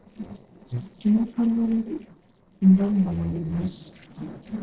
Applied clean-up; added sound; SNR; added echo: neural separator model SepFormer DNS4.